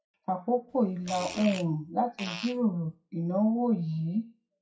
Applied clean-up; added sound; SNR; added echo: classical method WPE with log-MMSE.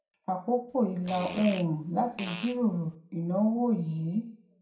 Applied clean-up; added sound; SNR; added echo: none; Fart; 13 dB; reverberation time 0.5 s.